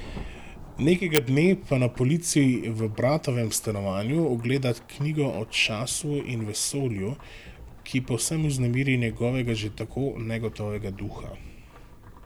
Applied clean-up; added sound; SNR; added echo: none; Rain / Thunderstorm; 18 dB; none.